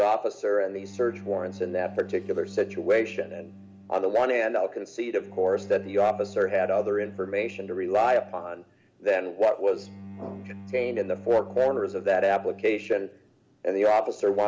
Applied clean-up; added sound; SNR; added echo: none; Bowed string instrument; 18 dB; none.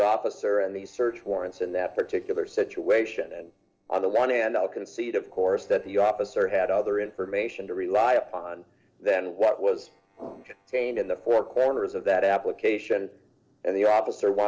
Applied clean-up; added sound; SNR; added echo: neural separator model SepFormer DNS4.